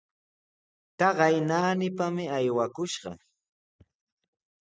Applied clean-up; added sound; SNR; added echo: neural mask model DeepFilterNet 3.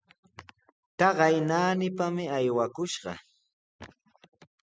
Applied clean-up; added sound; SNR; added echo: none; none; none; none.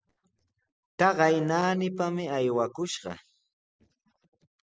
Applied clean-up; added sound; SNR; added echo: neural separator model SepFormer DNS4.